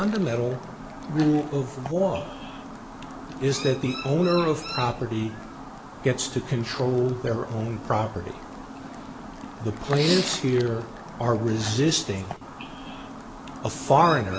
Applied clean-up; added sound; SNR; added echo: none; Chirp, tweet; 11 dB; none.